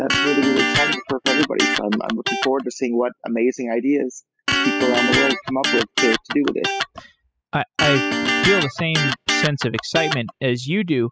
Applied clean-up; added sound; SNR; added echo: classical method spectral subtraction.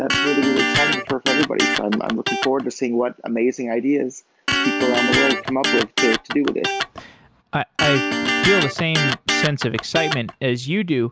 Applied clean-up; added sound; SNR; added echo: none; Electric guitar; 0 dB; none.